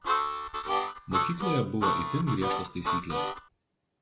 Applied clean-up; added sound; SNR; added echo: none; Harmonica; -3 dB; none.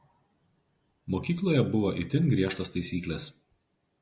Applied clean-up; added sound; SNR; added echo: none; none; none; none.